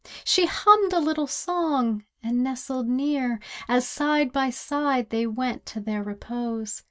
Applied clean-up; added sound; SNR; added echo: none; none; none; none.